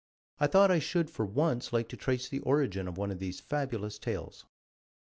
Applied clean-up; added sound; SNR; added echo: none; none; none; none.